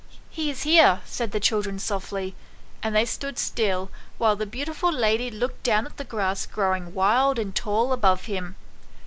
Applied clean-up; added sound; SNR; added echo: none; none; none; none.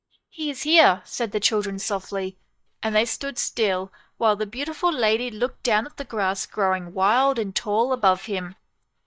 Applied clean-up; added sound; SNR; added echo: neural mask model DeepFilterNet 3.